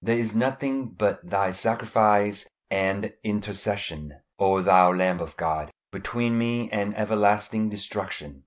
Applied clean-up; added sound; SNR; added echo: none; none; none; none.